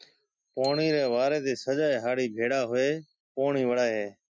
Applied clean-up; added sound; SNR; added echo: classical method Wiener filter.